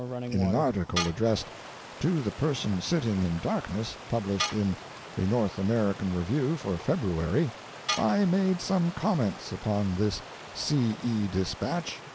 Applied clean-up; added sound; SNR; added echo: none; Tools + Stream; 11 dB; none.